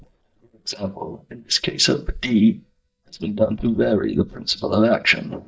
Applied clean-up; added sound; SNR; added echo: neural mask model DeepFilterNet 3.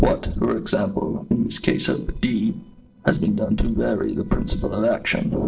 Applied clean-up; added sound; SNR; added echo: neural separator model SepFormer DNS4.